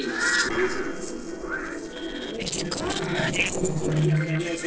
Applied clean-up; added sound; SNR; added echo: neural separator model SepFormer DNS4.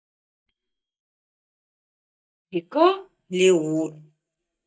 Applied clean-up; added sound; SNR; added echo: neural mask model DeepFilterNet 3.